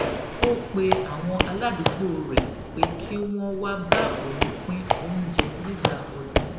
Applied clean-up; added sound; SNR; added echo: none; Squeak / Walk, footsteps; -2 dB; reverberation time 0.8 s.